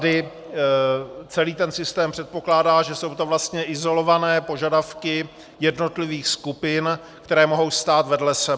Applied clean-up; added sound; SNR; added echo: none; none; none; none.